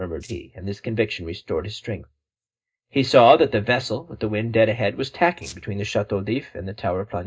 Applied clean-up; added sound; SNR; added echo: neural mask model DeepFilterNet 3.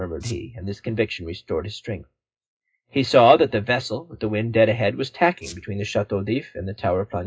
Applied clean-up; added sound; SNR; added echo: classical method WPE with log-MMSE.